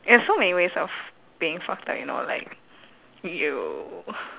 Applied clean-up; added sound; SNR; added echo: none; none; none; none.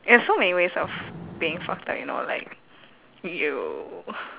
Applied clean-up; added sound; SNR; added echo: none; Fire; 19 dB; none.